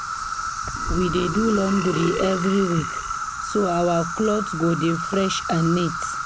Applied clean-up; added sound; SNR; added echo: none; Burping, eructation + Insect; 5 dB; none.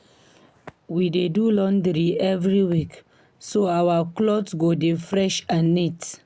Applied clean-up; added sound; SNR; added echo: none; none; none; none.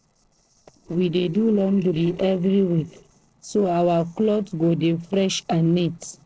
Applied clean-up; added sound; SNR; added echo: neural separator model SepFormer DNS4.